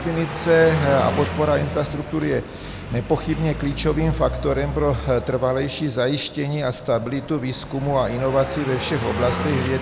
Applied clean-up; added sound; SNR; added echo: none; Car passing by; 8 dB; none.